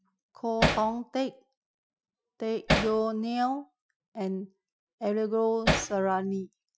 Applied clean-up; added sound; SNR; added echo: classical method Wiener filter.